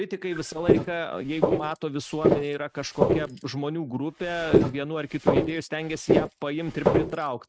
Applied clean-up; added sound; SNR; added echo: neural mask model RNNoise.